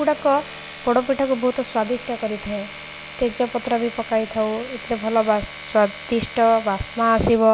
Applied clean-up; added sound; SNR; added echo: none; Domestic sounds, home sounds; 16 dB; none.